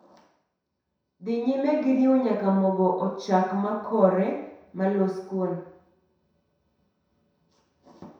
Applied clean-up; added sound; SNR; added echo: none; none; none; reverberation time 0.7 s.